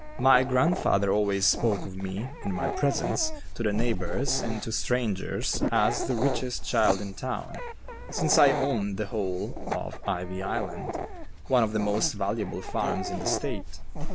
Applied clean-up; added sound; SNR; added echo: none; Dog; 3 dB; none.